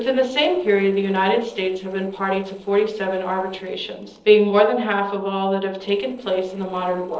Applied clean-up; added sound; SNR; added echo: neural separator model SepFormer DNS4.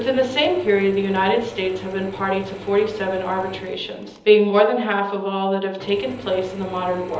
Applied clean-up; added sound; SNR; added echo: none; Drill / Mechanisms; 18 dB; reverberation time 0.7 s.